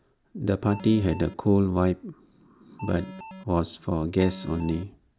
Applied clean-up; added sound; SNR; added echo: none; Alarm; 14 dB; none.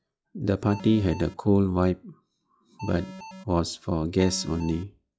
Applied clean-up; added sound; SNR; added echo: classical method log-MMSE.